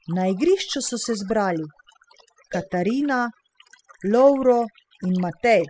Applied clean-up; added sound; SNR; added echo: classical method spectral subtraction.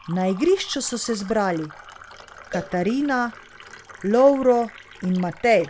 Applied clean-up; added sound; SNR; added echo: none; Cowbell + Fill (with liquid); 19 dB; none.